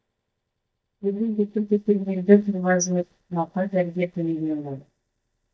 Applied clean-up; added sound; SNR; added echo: neural mask model DeepFilterNet 3.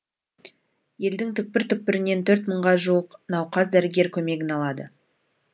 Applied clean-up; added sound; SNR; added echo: none; none; none; none.